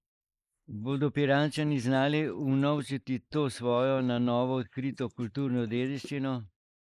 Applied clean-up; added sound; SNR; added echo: neural mask model Resemble Enhance denoiser.